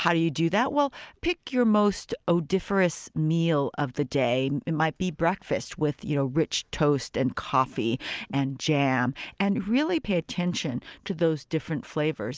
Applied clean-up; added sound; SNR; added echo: none; none; none; none.